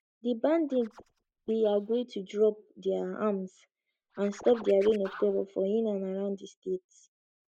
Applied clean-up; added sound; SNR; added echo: neural mask model DeepFilterNet 3.